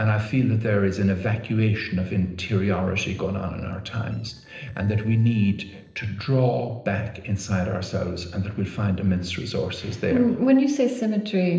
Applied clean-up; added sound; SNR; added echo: neural separator model SepFormer DNS4.